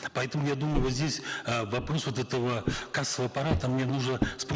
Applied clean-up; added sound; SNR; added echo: none; Walk, footsteps; 6 dB; none.